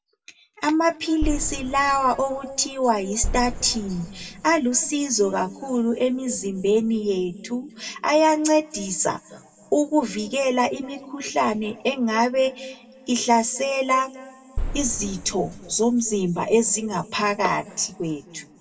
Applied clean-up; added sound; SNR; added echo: none; Boom; 9 dB; reverberation time 1.7 s.